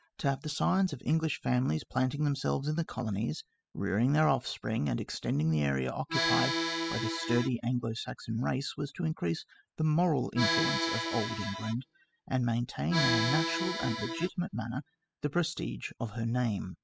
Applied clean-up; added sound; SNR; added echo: classical method spectral subtraction.